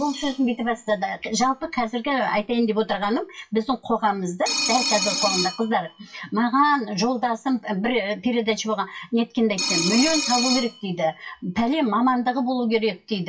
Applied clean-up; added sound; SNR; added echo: classical method WPE with log-MMSE.